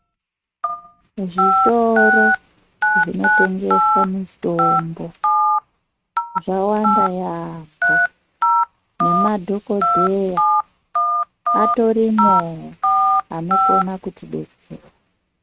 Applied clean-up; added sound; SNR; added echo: neural mask model RNNoise.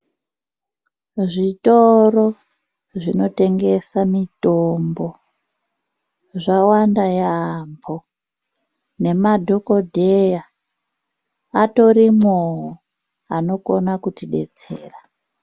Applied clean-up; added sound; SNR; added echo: none; none; none; none.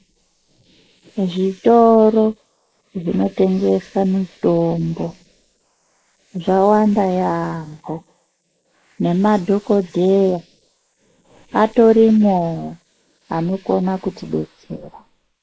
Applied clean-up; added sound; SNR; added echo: neural mask model Resemble Enhance denoiser.